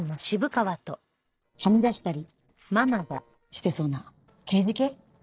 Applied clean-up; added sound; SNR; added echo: neural separator model SepFormer DNS4.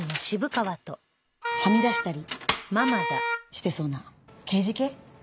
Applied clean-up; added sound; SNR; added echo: none; Wind instrument, woodwind instrument; 3 dB; none.